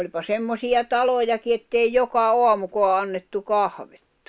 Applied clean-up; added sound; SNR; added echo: none; none; none; none.